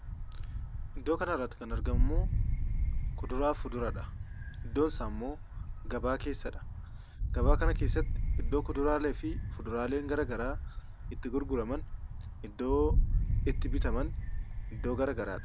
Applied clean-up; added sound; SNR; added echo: none; Wind; -4 dB; none.